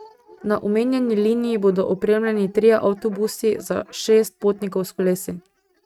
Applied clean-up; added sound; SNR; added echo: neural mask model RNNoise.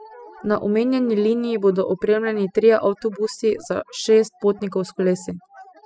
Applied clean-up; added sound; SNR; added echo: classical method spectral subtraction.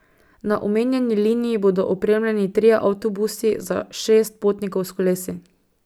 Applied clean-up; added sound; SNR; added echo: none; none; none; none.